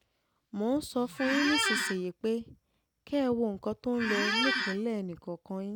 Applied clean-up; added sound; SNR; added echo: none; Squeak; -2 dB; none.